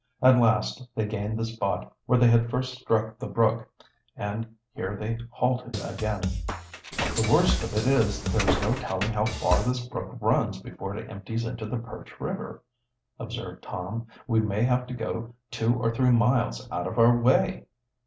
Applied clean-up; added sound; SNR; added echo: none; Bus + Drum kit; 3 dB; none.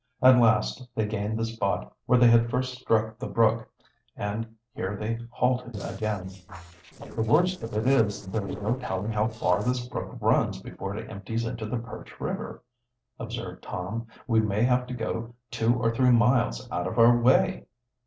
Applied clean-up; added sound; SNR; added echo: neural separator model SepFormer DNS4.